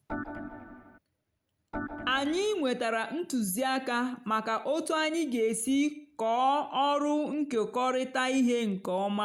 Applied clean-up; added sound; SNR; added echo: none; Organ; 10 dB; none.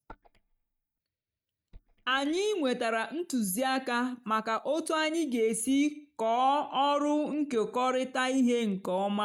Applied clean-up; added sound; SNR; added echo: neural mask model DeepFilterNet 3.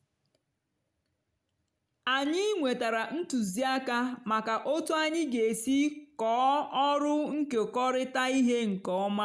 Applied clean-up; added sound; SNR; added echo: none; none; none; none.